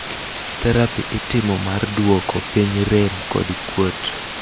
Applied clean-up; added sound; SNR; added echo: none; Water; 6 dB; none.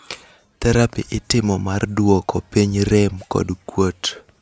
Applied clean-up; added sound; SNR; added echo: none; none; none; none.